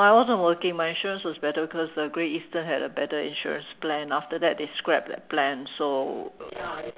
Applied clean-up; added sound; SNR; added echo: none; none; none; none.